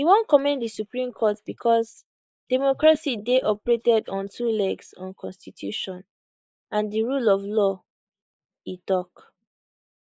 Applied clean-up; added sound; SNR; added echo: neural mask model Resemble Enhance denoiser.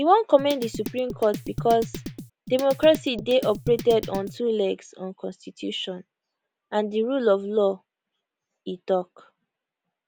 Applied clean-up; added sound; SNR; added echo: none; Drum kit; 10 dB; none.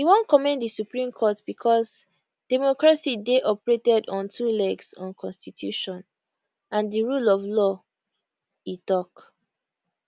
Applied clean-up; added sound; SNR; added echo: none; none; none; none.